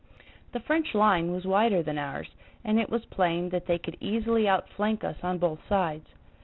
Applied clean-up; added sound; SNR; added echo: none; none; none; none.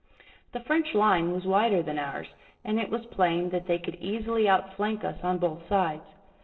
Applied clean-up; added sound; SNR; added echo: neural separator model SepFormer DNS4.